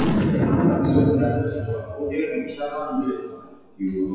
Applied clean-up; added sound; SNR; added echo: classical method WPE with log-MMSE.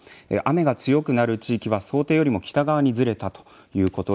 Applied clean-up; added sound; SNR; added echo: none; none; none; none.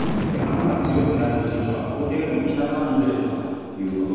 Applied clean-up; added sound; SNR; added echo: none; Boom; 4 dB; reverberation time 2.1 s.